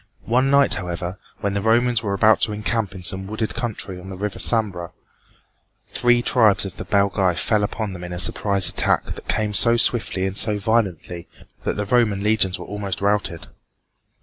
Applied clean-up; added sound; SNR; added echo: neural mask model Resemble Enhance denoiser.